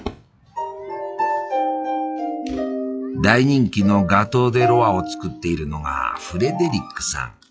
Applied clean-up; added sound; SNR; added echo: classical method log-MMSE.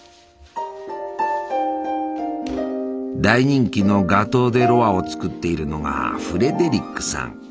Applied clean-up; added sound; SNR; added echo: none; none; none; none.